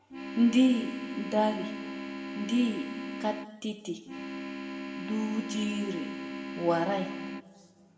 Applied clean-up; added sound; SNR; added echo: none; Organ; 7 dB; reverberation time 1.3 s.